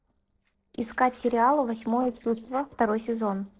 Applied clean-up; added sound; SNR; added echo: neural separator model SepFormer DNS4.